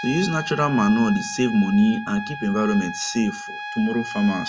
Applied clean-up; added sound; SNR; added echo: none; Trumpet; 11 dB; none.